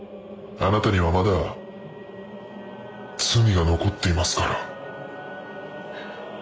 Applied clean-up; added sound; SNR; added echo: none; none; none; none.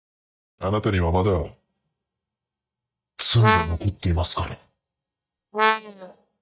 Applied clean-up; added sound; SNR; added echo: neural mask model DeepFilterNet 3.